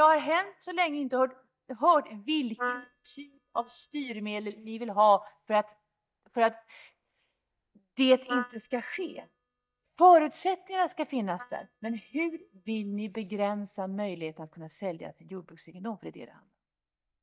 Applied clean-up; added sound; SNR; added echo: neural mask model DeepFilterNet 3.